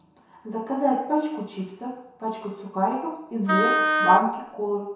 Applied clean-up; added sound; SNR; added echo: none; Wind instrument, woodwind instrument; -2 dB; reverberation time 0.7 s.